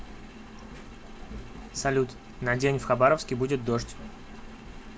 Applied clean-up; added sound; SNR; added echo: none; Engine; 13 dB; none.